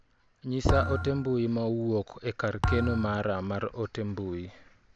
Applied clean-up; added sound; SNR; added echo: none; Thump, thud; 4 dB; none.